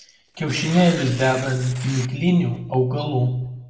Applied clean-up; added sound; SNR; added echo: none; Tearing; 17 dB; reverberation time 0.6 s.